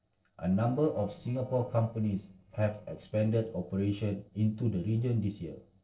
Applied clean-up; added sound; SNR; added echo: neural separator model SepFormer DNS4.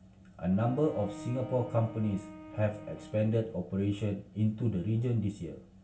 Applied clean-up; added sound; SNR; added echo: none; Bowed string instrument; 15 dB; reverberation time 0.2 s.